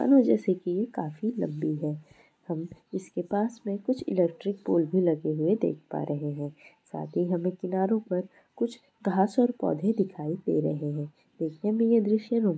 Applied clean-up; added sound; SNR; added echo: none; none; none; none.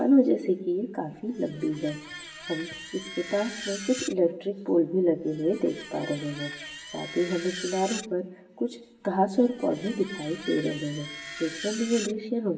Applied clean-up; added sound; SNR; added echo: none; Screech; 13 dB; reverberation time 0.9 s.